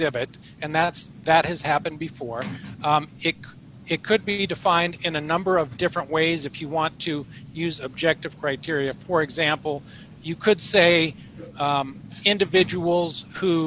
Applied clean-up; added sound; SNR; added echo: none; none; none; none.